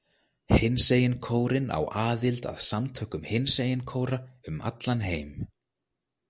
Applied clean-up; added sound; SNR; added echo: none; none; none; none.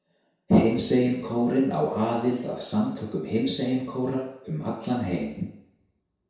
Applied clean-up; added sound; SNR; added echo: none; none; none; reverberation time 0.7 s.